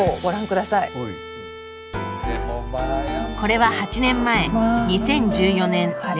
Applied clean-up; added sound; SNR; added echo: none; Bowed string instrument; 19 dB; none.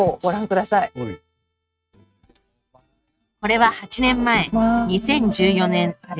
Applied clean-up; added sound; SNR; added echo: neural mask model RNNoise.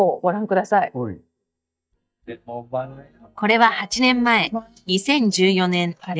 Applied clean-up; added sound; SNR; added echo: neural mask model DeepFilterNet 3.